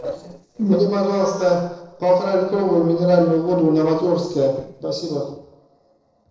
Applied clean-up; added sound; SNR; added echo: neural separator model SepFormer DNS4.